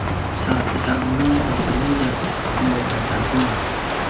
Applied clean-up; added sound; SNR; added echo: none; Crow; -2 dB; reverberation time 0.1 s.